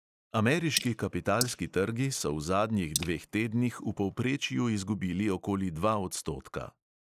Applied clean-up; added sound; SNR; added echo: neural mask model Resemble Enhance denoiser.